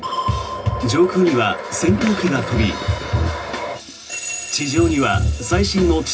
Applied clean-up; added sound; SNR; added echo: none; Gurgling / Liquid; 16 dB; reverberation time 0.4 s.